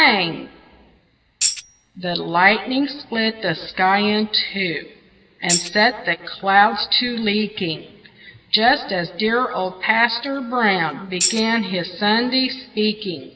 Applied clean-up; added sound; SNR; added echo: none; Tambourine; 3 dB; reverberation time 1.7 s.